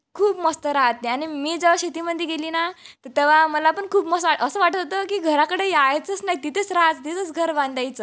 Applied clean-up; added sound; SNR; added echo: none; none; none; none.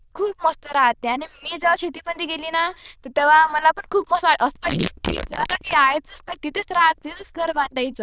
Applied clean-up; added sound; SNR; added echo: neural diffusion model UNIVERSE++.